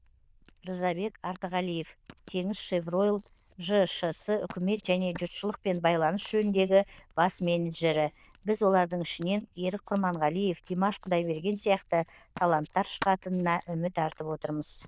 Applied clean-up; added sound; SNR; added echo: neural diffusion model UNIVERSE++.